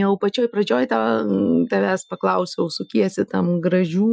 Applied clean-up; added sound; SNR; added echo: classical method Wiener filter.